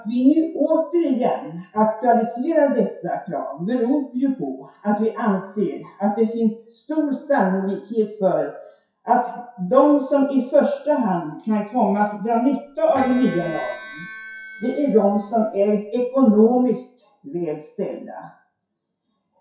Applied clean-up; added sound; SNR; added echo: classical method WPE with log-MMSE.